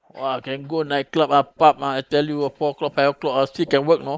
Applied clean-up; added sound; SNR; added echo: neural mask model Resemble Enhance denoiser.